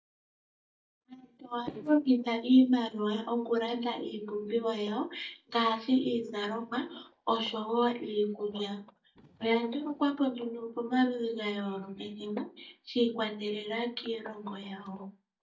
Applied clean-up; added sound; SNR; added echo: neural mask model DeepFilterNet 3.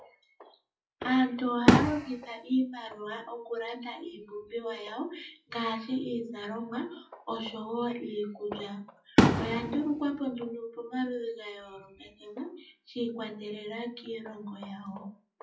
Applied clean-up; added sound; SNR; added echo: classical method WPE with log-MMSE.